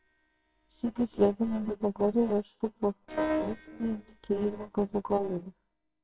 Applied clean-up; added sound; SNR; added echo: neural separator model SepFormer WHAMR!.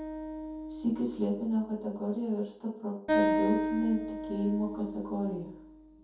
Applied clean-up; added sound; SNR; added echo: none; Acoustic guitar; 2 dB; reverberation time 0.6 s.